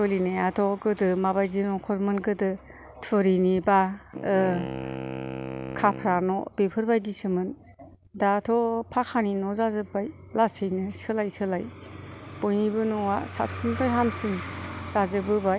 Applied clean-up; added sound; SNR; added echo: none; Wind instrument, woodwind instrument; 11 dB; none.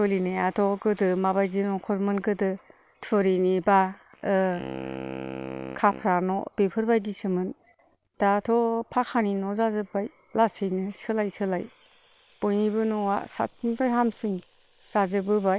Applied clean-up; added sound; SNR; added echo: neural separator model SepFormer WHAM!.